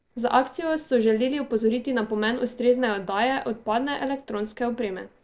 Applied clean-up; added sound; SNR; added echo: neural separator model SepFormer DNS4.